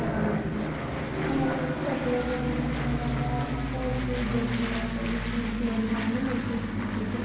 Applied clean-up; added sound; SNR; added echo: none; Aircraft; -3 dB; reverberation time 0.5 s.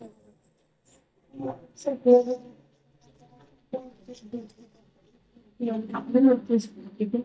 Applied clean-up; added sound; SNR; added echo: neural mask model DeepFilterNet 3.